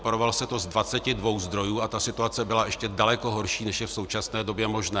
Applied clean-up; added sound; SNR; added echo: none; none; none; none.